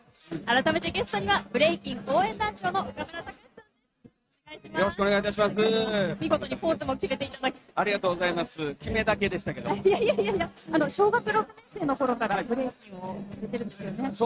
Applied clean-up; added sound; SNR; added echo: neural mask model RNNoise.